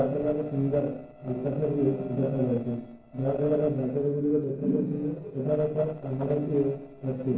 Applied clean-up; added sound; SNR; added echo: neural separator model SepFormer DNS4.